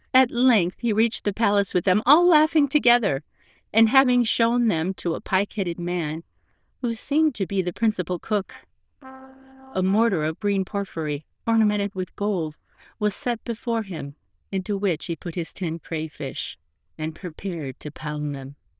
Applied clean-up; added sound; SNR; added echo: neural diffusion model UNIVERSE++.